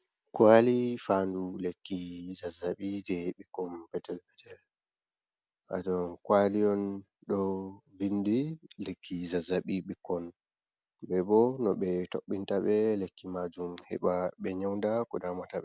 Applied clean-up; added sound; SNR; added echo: none; none; none; none.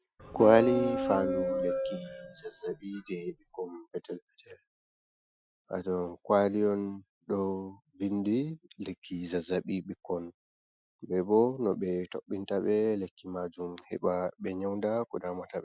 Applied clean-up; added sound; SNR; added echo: classical method Wiener filter.